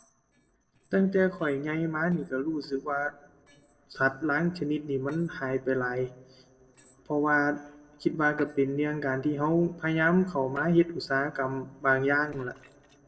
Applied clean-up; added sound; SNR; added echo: neural separator model SepFormer DNS4.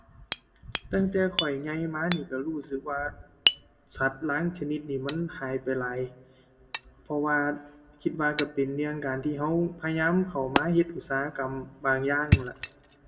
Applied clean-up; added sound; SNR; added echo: none; Hammer; 4 dB; reverberation time 1.0 s.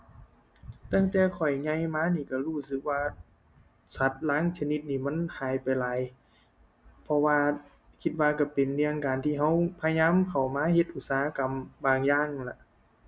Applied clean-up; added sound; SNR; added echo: none; none; none; none.